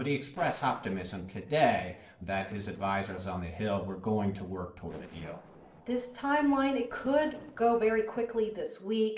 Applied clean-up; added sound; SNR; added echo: neural separator model SepFormer DNS4.